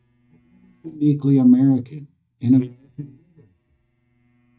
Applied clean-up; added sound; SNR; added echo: neural mask model DeepFilterNet 3.